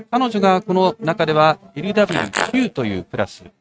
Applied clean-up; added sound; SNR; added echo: neural mask model RNNoise.